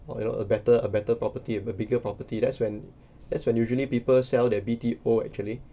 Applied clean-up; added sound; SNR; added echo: none; none; none; none.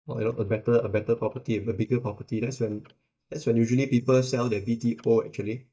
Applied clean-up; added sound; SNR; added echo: neural mask model DeepFilterNet 3.